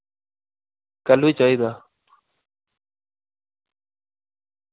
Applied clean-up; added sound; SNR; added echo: none; none; none; none.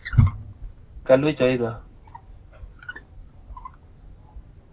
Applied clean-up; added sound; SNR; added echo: none; Wild animals; 2 dB; reverberation time 0.4 s.